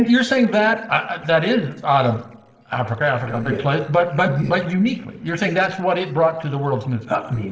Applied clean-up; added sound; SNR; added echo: neural separator model SepFormer DNS4.